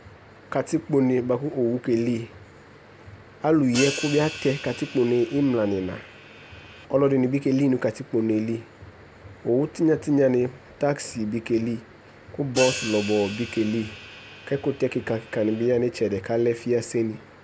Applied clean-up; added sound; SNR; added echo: none; Hi-hat; 11 dB; none.